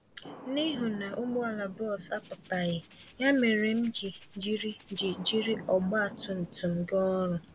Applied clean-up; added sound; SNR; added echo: none; Rattle (instrument) + Thunder; 16 dB; none.